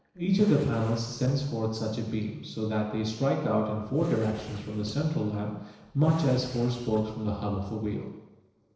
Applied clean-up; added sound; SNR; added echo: neural separator model SepFormer DNS4.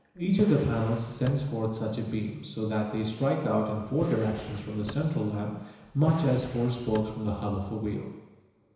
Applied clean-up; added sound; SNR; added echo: none; Drawer open or close; 14 dB; reverberation time 1.0 s.